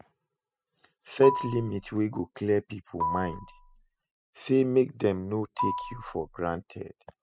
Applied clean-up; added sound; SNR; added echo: classical method spectral subtraction.